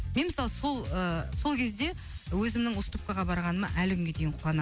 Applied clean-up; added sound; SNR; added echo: none; none; none; none.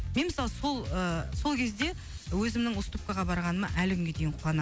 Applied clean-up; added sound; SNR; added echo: none; Drip / Water tap, faucet; 20 dB; none.